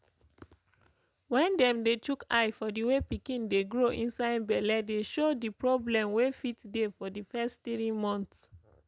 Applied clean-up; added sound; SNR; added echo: none; none; none; none.